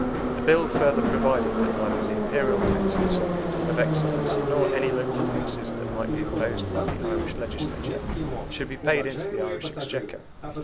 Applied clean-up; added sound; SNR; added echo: none; Subway, metro, underground; -3 dB; none.